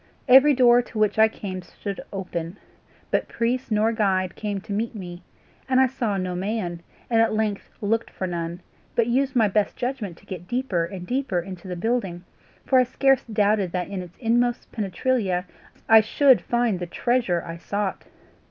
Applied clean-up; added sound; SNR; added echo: none; none; none; none.